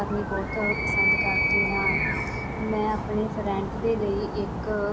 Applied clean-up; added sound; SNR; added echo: none; Animal; -2 dB; none.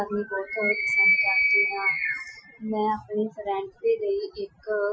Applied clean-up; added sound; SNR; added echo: classical method Wiener filter.